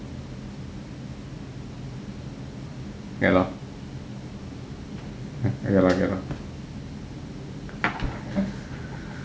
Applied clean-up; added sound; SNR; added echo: none; none; none; none.